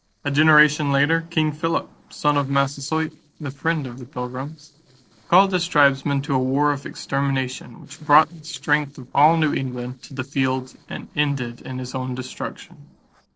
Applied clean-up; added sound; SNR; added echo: neural separator model SepFormer DNS4.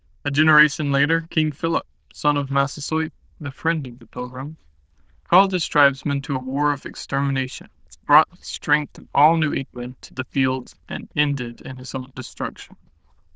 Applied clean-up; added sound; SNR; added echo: neural diffusion model UNIVERSE++.